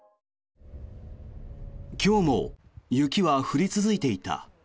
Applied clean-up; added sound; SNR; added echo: none; none; none; none.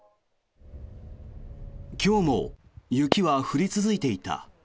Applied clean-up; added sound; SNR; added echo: none; Fireworks; 12 dB; none.